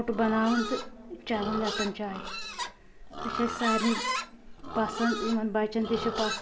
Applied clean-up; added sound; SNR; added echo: none; Livestock, farm animals, working animals; 5 dB; reverberation time 2.0 s.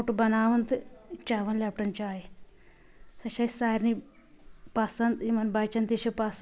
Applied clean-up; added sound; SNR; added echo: none; none; none; none.